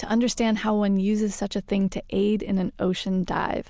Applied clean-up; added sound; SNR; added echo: none; none; none; none.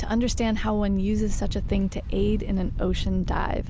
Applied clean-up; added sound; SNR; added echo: none; Wind; 2 dB; none.